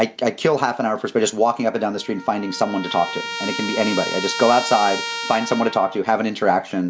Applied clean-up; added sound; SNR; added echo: none; Trumpet; 10 dB; none.